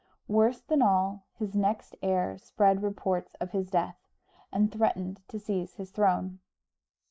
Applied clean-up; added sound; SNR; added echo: neural mask model Resemble Enhance denoiser.